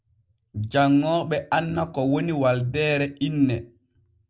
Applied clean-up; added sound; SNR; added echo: none; none; none; none.